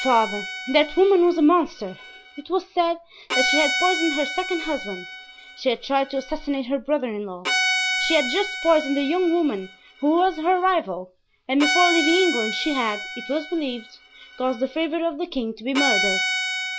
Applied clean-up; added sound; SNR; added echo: none; Bowed string instrument; 5 dB; none.